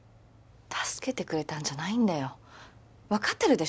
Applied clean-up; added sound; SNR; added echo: none; none; none; none.